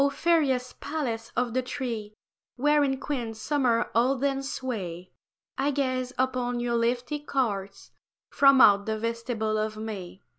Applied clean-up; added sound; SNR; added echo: none; none; none; none.